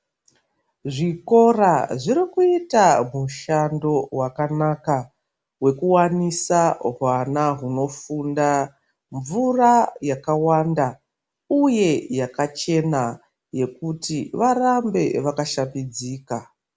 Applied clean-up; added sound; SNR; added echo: none; none; none; none.